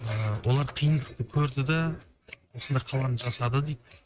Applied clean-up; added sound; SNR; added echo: neural mask model RNNoise.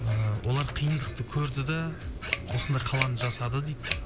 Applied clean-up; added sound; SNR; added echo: none; Scissors; 3 dB; none.